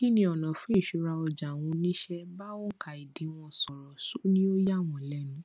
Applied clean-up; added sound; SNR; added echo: none; none; none; none.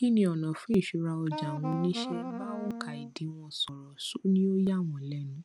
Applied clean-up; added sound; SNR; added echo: none; Wind instrument, woodwind instrument; 7 dB; none.